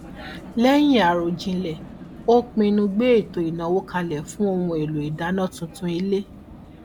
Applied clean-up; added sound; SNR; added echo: none; Vehicle; 17 dB; none.